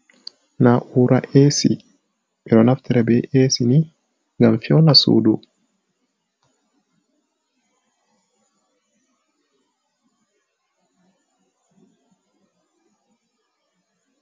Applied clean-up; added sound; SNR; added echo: none; none; none; none.